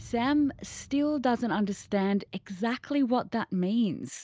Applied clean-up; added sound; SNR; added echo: none; none; none; none.